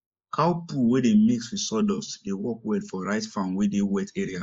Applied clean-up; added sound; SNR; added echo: neural mask model Resemble Enhance denoiser.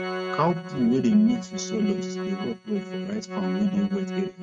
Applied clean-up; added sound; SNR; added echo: neural mask model RNNoise.